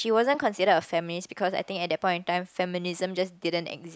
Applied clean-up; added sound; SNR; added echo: none; none; none; none.